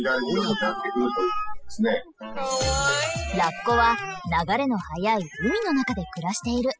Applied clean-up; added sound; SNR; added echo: classical method spectral subtraction.